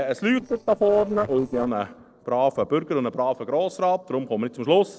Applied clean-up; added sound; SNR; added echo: neural separator model SepFormer DNS4.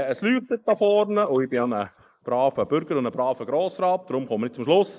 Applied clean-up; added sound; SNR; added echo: neural mask model Resemble Enhance denoiser.